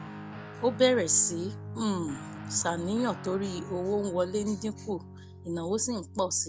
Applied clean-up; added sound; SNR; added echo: none; Guitar; 12 dB; none.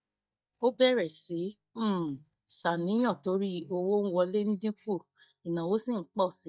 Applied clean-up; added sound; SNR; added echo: neural mask model DeepFilterNet 3.